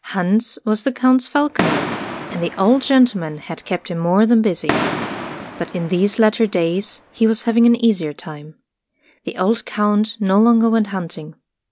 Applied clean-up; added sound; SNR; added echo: none; Fireworks; 8 dB; none.